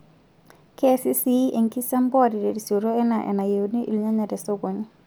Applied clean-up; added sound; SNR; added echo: none; none; none; none.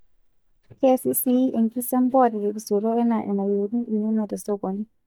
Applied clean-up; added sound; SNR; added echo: neural mask model DeepFilterNet 3.